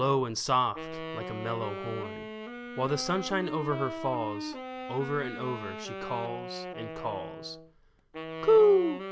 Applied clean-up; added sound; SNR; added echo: none; Wind instrument, woodwind instrument; 9 dB; none.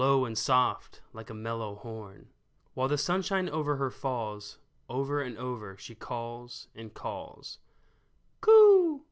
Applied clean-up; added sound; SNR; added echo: none; none; none; none.